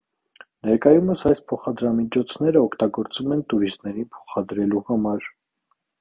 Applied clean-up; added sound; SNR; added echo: none; none; none; none.